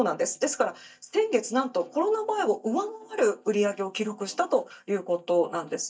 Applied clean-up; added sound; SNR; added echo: neural mask model DeepFilterNet 3.